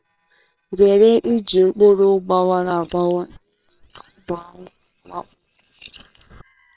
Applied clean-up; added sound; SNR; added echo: neural separator model SepFormer WHAM!.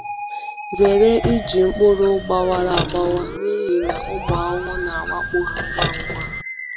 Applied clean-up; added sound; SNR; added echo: none; Musical instrument + Squeak; 6 dB; none.